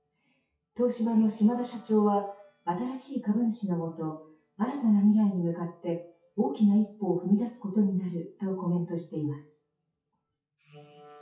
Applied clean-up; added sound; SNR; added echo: classical method WPE with log-MMSE.